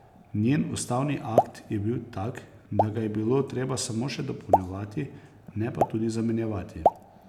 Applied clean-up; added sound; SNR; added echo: none; Explosion; 2 dB; none.